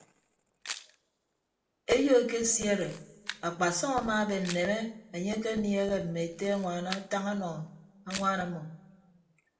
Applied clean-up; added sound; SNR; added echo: none; Camera; 17 dB; reverberation time 0.5 s.